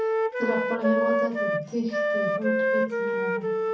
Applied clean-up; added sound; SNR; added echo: none; Wind instrument, woodwind instrument; -5 dB; reverberation time 0.6 s.